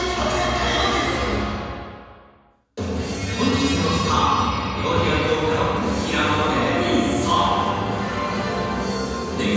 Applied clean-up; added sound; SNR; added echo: none; Bird; 11 dB; reverberation time 1.9 s.